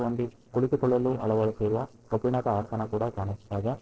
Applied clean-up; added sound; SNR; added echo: neural separator model SepFormer DNS4.